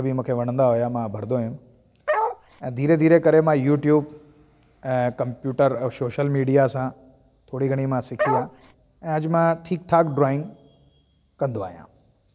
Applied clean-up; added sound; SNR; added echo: none; Bark; 2 dB; none.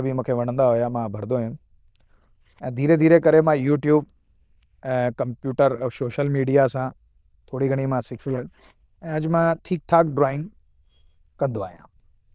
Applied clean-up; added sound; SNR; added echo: neural diffusion model UNIVERSE++.